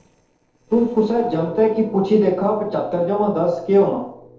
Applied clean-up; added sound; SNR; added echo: neural separator model SepFormer DNS4.